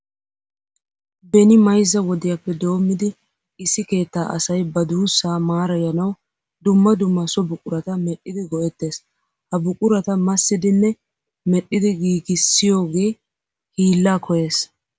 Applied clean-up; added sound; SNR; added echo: none; none; none; none.